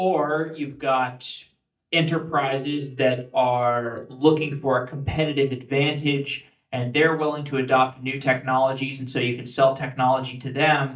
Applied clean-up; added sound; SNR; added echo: neural mask model DeepFilterNet 3.